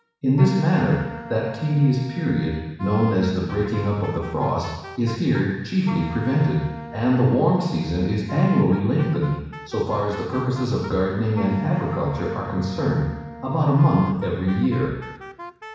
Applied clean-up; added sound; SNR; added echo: none; Wind instrument, woodwind instrument; 16 dB; reverberation time 1.1 s.